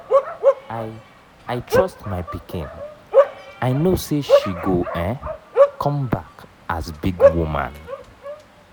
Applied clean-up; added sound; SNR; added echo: none; Bark; -4 dB; none.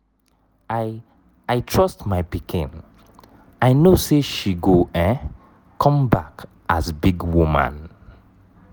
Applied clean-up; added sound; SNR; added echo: none; none; none; none.